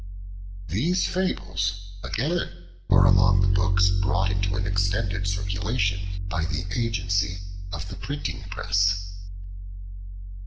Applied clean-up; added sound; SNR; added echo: none; Bass guitar; -4 dB; none.